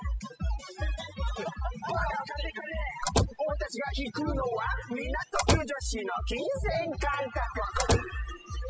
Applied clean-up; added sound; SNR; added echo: classical method spectral subtraction.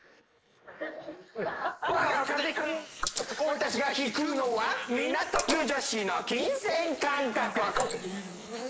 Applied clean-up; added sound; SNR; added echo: neural mask model Resemble Enhance denoiser.